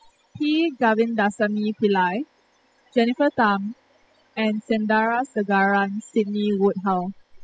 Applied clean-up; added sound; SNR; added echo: classical method spectral subtraction.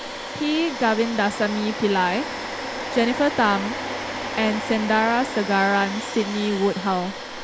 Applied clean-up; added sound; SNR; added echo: none; Domestic sounds, home sounds; 7 dB; none.